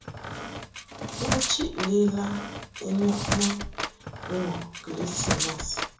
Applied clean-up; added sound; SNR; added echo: none; Squeak; 2 dB; reverberation time 0.7 s.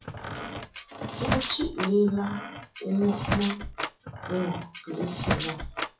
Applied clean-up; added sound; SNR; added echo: classical method WPE with log-MMSE.